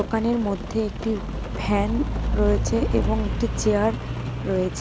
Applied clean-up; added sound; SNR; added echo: none; Rain; 2 dB; none.